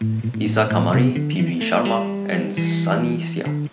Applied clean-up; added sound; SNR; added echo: none; Electric guitar; 0 dB; none.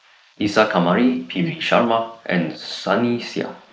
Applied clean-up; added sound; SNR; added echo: neural mask model Resemble Enhance denoiser.